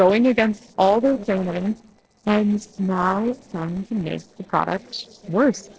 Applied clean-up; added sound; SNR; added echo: neural separator model SepFormer DNS4.